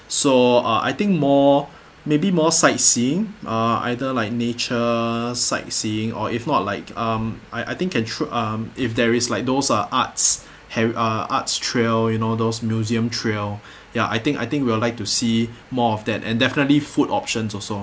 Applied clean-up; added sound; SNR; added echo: none; none; none; none.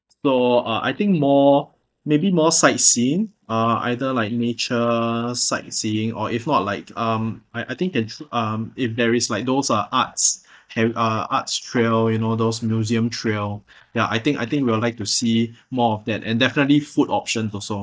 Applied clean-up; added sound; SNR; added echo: neural mask model DeepFilterNet 3.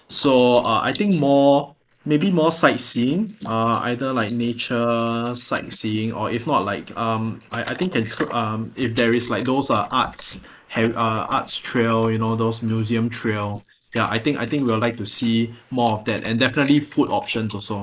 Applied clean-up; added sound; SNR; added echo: neural mask model Resemble Enhance denoiser.